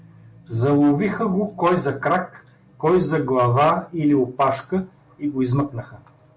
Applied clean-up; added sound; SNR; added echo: none; none; none; none.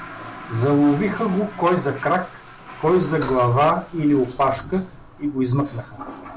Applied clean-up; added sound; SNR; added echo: none; Toilet flush; 16 dB; none.